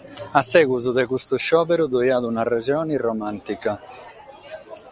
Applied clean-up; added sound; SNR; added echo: none; none; none; none.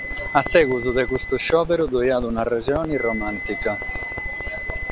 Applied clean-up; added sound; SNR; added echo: none; Wind instrument, woodwind instrument + Crackle; 7 dB; none.